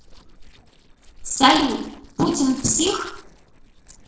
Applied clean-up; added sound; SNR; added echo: neural separator model SepFormer DNS4.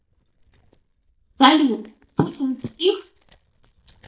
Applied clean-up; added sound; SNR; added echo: neural mask model DeepFilterNet 3.